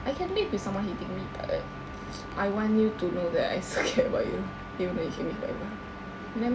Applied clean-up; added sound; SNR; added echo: none; Wind instrument, woodwind instrument; 16 dB; none.